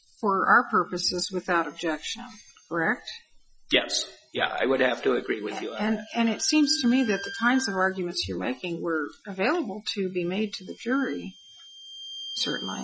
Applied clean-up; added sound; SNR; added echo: classical method Wiener filter.